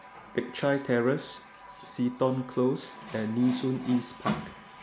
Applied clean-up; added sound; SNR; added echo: none; Water tap, faucet; 12 dB; none.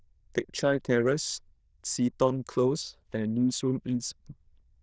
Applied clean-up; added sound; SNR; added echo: neural diffusion model UNIVERSE++.